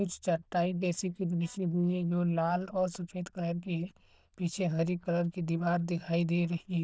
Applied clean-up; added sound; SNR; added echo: neural diffusion model UNIVERSE++.